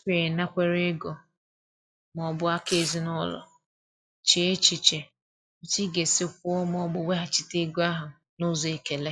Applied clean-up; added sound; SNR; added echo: classical method log-MMSE.